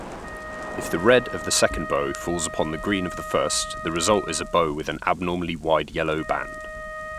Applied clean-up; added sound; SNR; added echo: none; Crackle + Wind instrument, woodwind instrument; 10 dB; none.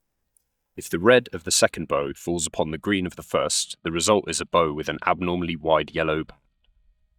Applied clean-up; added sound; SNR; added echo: neural mask model DeepFilterNet 3.